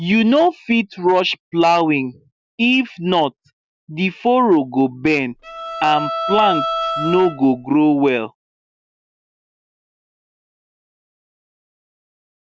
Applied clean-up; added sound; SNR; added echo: none; Bowed string instrument; 5 dB; none.